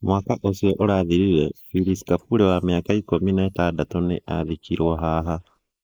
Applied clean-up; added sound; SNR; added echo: neural mask model Resemble Enhance denoiser.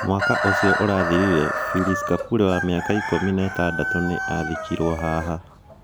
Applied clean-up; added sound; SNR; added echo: none; Chicken, rooster; 4 dB; none.